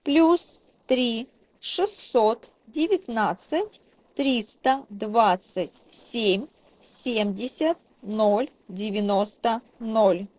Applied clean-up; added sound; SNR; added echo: neural separator model SepFormer DNS4.